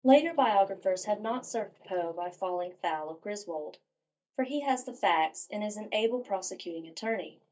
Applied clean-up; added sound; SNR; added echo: neural mask model DeepFilterNet 3.